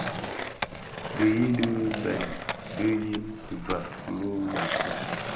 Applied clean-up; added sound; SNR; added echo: none; Skateboard; 4 dB; none.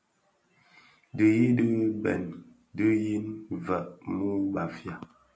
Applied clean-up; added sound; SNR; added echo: none; none; none; none.